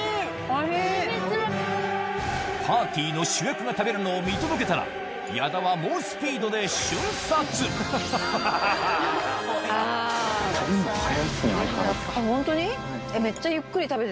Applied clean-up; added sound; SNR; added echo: none; none; none; none.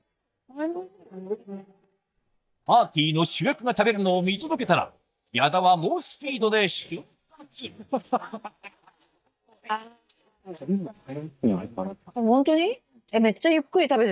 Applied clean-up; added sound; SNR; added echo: neural mask model DeepFilterNet 3.